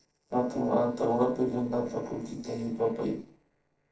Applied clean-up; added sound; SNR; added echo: neural separator model SepFormer DNS4.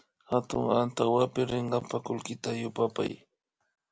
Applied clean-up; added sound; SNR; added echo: none; none; none; none.